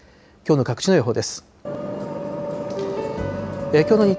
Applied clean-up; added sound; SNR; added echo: none; Vehicle; 6 dB; none.